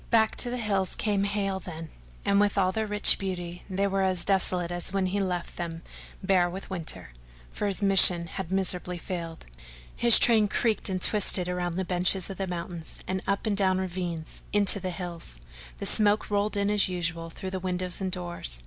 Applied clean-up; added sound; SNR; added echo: none; none; none; none.